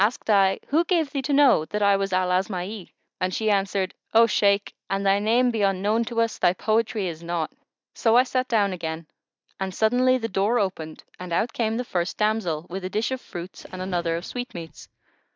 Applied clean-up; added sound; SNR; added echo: neural mask model DeepFilterNet 3.